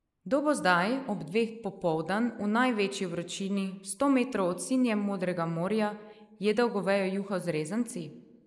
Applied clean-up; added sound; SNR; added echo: neural mask model Resemble Enhance denoiser.